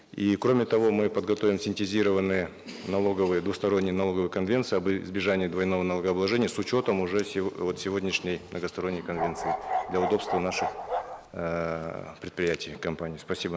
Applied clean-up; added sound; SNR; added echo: none; Bark; 4 dB; none.